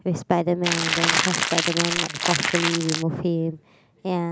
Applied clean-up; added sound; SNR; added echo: none; Crackle; -1 dB; none.